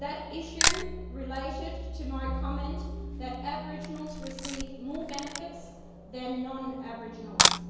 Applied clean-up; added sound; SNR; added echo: none; Camera; -2 dB; reverberation time 1.2 s.